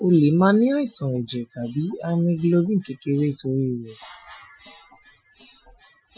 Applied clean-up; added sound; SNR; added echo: classical method Wiener filter.